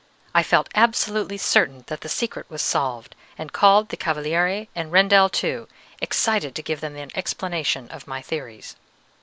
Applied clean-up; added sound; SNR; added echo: none; none; none; none.